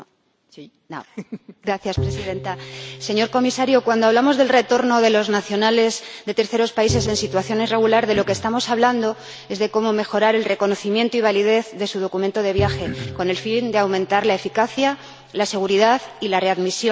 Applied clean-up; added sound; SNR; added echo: none; Bowed string instrument + Cough; 13 dB; none.